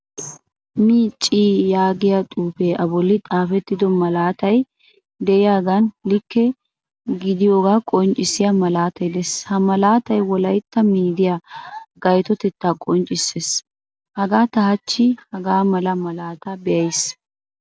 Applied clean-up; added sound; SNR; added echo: none; none; none; none.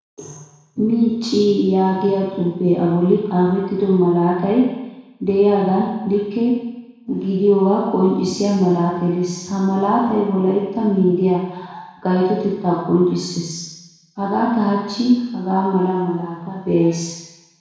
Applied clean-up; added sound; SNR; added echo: none; none; none; reverberation time 1.0 s.